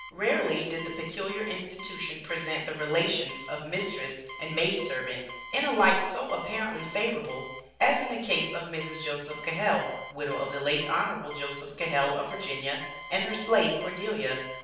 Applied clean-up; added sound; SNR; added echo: none; Alarm; 12 dB; reverberation time 0.7 s.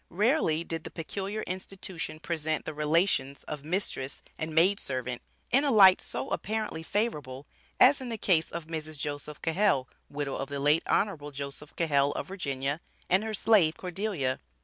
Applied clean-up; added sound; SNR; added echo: none; none; none; none.